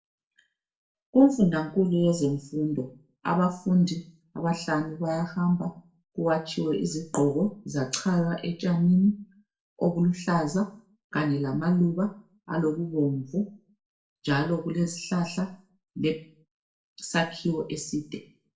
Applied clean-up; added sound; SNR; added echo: none; none; none; reverberation time 0.3 s.